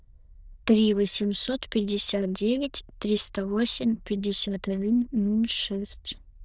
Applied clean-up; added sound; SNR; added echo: neural diffusion model UNIVERSE++.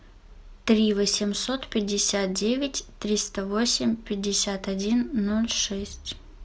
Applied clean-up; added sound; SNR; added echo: none; none; none; none.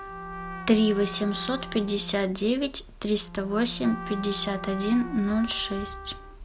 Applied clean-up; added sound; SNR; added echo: none; Trumpet + Bowed string instrument; 12 dB; none.